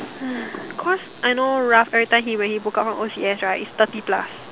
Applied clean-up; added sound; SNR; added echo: none; Fireworks; 17 dB; none.